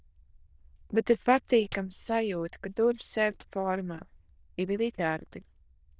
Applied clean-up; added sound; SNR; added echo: neural diffusion model UNIVERSE++.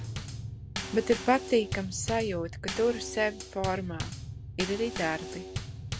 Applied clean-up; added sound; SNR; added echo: none; Bass drum / Snare drum / Drum kit; 7 dB; none.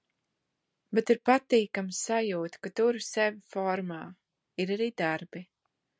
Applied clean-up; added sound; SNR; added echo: none; none; none; none.